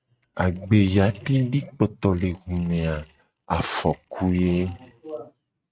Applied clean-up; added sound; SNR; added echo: neural mask model RNNoise.